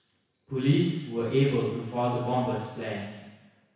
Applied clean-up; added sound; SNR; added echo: none; none; none; reverberation time 1.1 s.